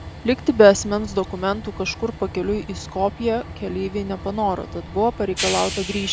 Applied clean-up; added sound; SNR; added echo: none; Train; 11 dB; none.